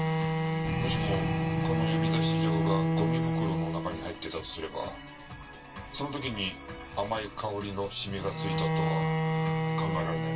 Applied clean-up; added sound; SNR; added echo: none; Bowed string instrument; -4 dB; reverberation time 0.1 s.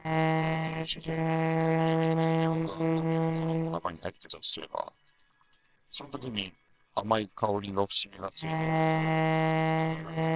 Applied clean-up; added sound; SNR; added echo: neural separator model SepFormer WHAMR!.